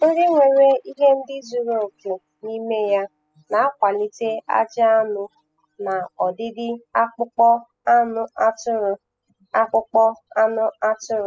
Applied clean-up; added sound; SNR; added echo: classical method spectral subtraction.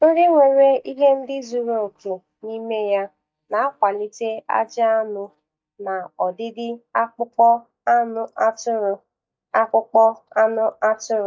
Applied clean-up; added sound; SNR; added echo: neural mask model DeepFilterNet 3.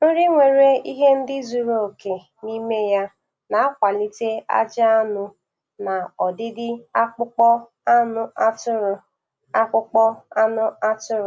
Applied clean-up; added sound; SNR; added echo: none; none; none; none.